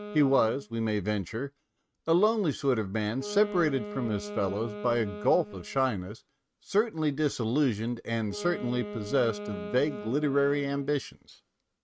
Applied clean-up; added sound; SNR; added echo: neural mask model RNNoise.